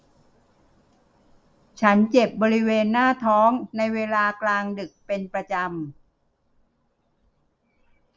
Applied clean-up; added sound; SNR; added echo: none; none; none; none.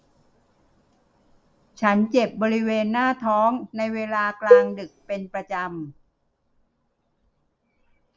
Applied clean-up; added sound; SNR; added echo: none; Cowbell; -5 dB; none.